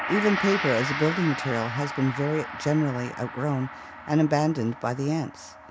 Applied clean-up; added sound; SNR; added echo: none; Gong; 8 dB; none.